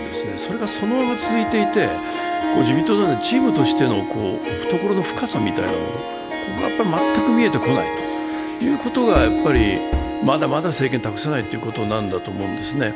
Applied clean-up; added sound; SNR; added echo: none; Knock + Harp; 1 dB; none.